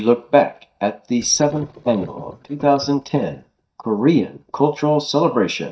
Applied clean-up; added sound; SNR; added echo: neural mask model DeepFilterNet 3.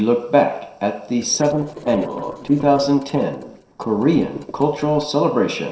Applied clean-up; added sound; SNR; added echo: neural separator model SepFormer DNS4.